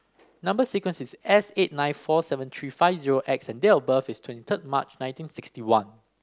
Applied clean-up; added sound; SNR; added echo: none; none; none; none.